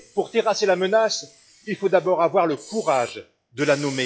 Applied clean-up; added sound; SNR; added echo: classical method log-MMSE.